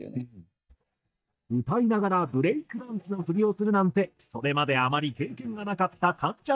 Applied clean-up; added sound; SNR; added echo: neural mask model DeepFilterNet 3.